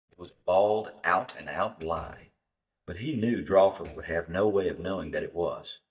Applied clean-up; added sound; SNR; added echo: neural mask model DeepFilterNet 3.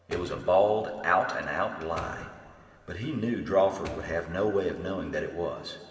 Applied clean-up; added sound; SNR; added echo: none; Door; 18 dB; reverberation time 2.5 s.